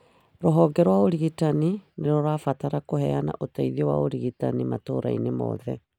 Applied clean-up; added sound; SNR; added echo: none; none; none; none.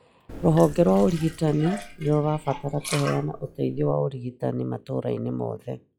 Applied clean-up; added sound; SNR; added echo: classical method log-MMSE.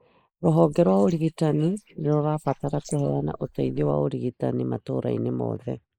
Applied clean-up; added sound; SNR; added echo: neural mask model Resemble Enhance denoiser.